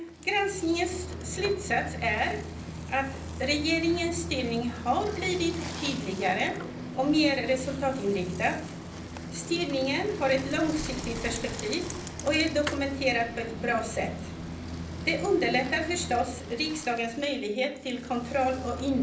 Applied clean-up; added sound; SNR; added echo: none; Bicycle; 8 dB; reverberation time 0.6 s.